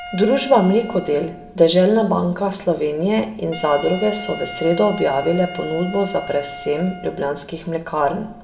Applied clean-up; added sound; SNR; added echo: none; Wind instrument, woodwind instrument; 15 dB; reverberation time 0.7 s.